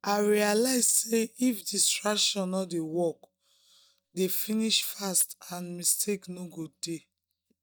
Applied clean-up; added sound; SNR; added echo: neural mask model DeepFilterNet 3.